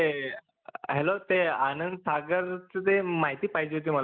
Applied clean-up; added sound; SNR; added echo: none; none; none; none.